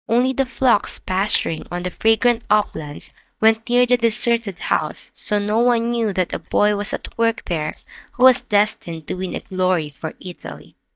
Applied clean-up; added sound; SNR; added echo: neural mask model DeepFilterNet 3.